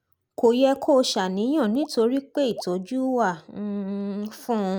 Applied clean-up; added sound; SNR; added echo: none; Raindrop / Drip; 18 dB; none.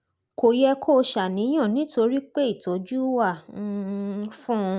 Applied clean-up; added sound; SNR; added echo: none; none; none; none.